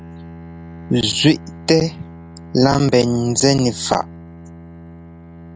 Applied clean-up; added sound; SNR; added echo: none; Bowed string instrument; 17 dB; none.